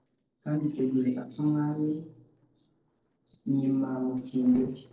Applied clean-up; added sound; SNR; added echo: neural separator model SepFormer DNS4.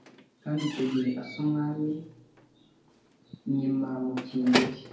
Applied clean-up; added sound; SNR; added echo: none; Squeak / Slam / Wood; 8 dB; reverberation time 2.3 s.